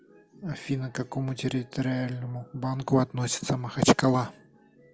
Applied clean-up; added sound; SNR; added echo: none; none; none; none.